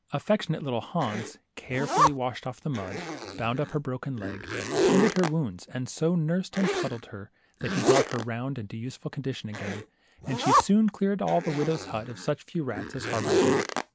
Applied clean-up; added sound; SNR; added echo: none; Zipper (clothing); 1 dB; none.